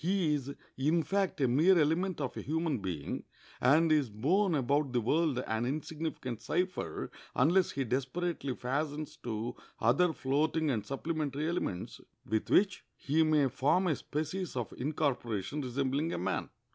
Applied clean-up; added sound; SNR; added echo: none; none; none; none.